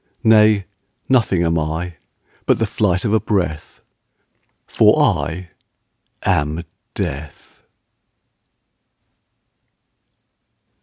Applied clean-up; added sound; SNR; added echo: none; none; none; none.